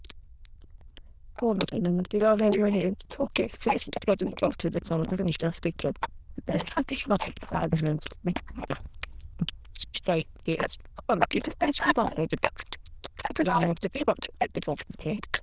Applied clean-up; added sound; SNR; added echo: neural diffusion model UNIVERSE++.